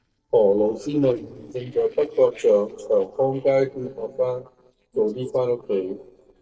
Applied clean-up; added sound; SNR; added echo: neural separator model SepFormer DNS4.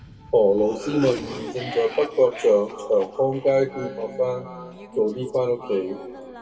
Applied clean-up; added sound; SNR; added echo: none; Cough; 15 dB; reverberation time 2.6 s.